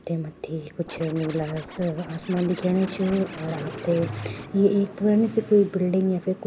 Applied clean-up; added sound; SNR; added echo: none; Scratching (performance technique); 18 dB; none.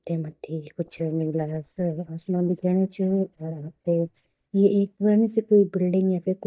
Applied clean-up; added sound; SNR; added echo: neural mask model DeepFilterNet 3.